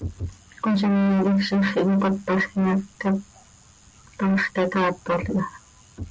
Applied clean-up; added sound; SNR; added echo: none; none; none; none.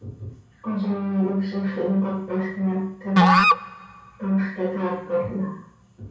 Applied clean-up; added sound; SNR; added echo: none; Musical instrument; -3 dB; reverberation time 0.6 s.